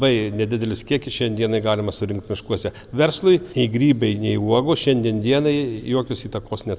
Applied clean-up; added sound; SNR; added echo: none; none; none; none.